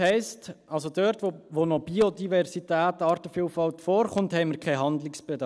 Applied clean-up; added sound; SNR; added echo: none; none; none; none.